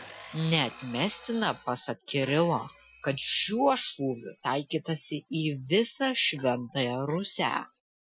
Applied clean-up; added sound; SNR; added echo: classical method Wiener filter.